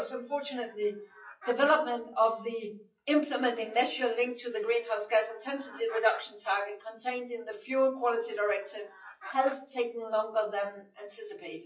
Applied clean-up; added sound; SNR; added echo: classical method WPE with log-MMSE.